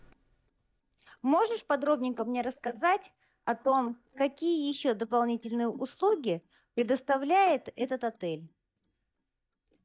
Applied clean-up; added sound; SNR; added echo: neural mask model DeepFilterNet 3.